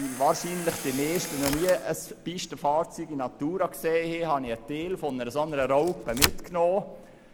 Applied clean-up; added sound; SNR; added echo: none; Camera; 9 dB; none.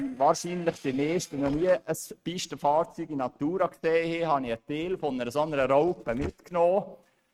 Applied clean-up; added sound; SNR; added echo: neural mask model RNNoise.